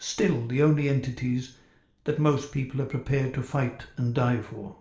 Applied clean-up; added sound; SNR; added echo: none; none; none; reverberation time 0.4 s.